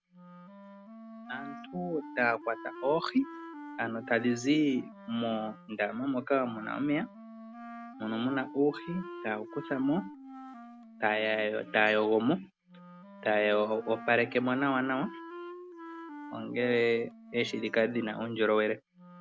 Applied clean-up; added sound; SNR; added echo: none; Wind instrument, woodwind instrument; 15 dB; none.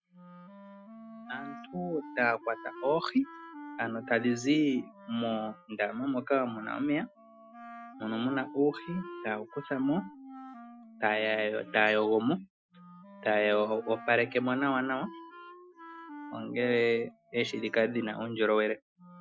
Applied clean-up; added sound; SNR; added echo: classical method Wiener filter.